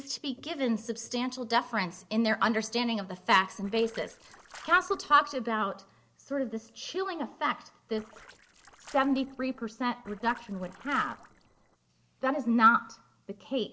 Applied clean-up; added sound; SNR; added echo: neural separator model SepFormer DNS4.